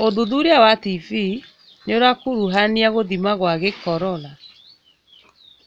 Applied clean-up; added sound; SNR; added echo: none; none; none; none.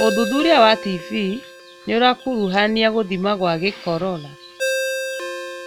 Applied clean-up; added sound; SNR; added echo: none; Ringtone; 9 dB; none.